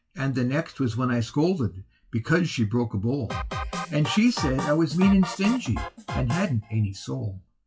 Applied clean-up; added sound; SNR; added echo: classical method WPE with log-MMSE.